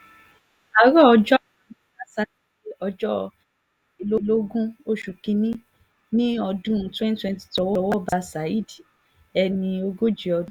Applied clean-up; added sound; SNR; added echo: none; none; none; none.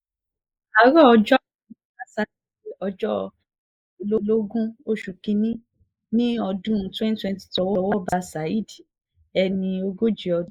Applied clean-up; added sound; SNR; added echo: neural mask model Resemble Enhance denoiser.